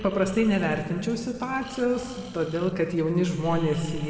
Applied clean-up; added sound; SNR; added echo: none; Breathing; 15 dB; reverberation time 1.9 s.